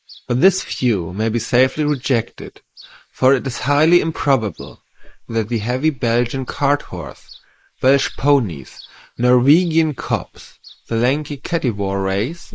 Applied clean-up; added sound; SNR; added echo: neural mask model Resemble Enhance denoiser.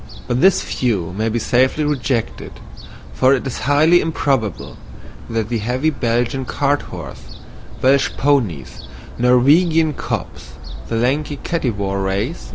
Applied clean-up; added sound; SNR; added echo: none; Gull, seagull / Fowl; 11 dB; none.